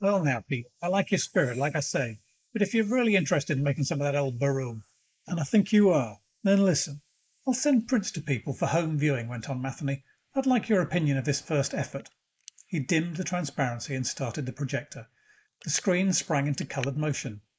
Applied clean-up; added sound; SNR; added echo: neural mask model Resemble Enhance denoiser.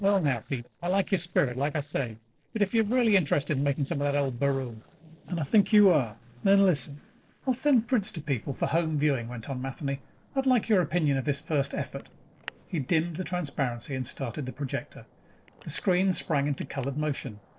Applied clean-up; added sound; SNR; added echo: neural separator model SepFormer DNS4.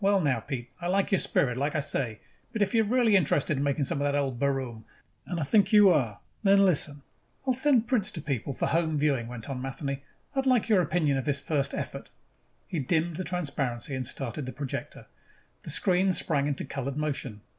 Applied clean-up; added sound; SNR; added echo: none; none; none; none.